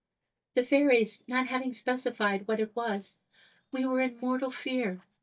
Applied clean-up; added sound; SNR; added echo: neural mask model DeepFilterNet 3.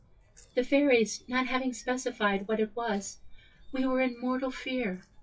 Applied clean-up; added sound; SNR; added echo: classical method WPE with log-MMSE.